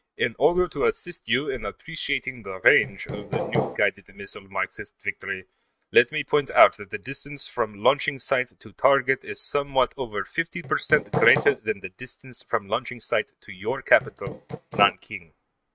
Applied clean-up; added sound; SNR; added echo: neural mask model RNNoise.